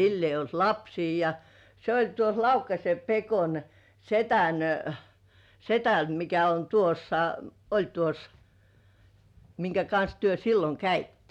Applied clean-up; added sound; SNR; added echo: none; none; none; none.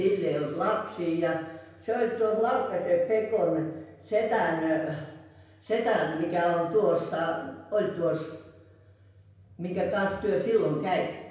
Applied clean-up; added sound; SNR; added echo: none; none; none; reverberation time 0.9 s.